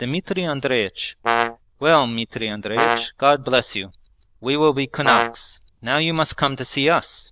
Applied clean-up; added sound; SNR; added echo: neural diffusion model UNIVERSE++.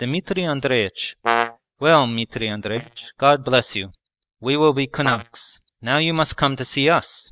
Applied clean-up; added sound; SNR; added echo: neural mask model DeepFilterNet 3.